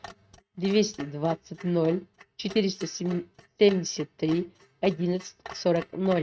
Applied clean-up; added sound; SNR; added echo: neural mask model RNNoise.